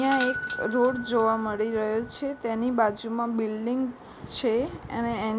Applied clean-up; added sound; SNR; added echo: none; Bell / Doorbell; 0 dB; none.